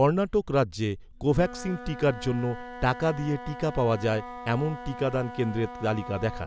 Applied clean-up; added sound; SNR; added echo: none; Wind instrument, woodwind instrument; 14 dB; none.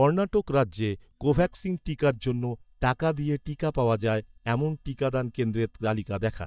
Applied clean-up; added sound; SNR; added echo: neural mask model DeepFilterNet 3.